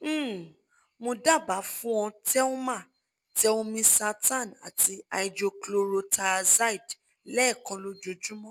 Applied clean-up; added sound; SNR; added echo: none; none; none; none.